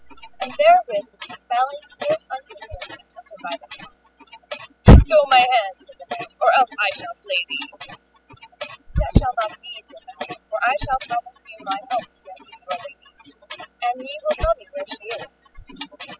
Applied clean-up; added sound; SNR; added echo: classical method spectral subtraction.